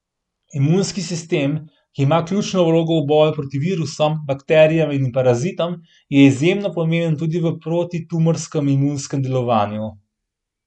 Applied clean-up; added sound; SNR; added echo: none; none; none; none.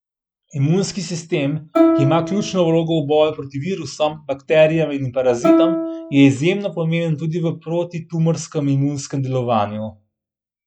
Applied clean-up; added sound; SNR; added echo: classical method log-MMSE.